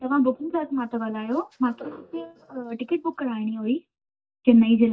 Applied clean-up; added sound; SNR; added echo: neural mask model DeepFilterNet 3.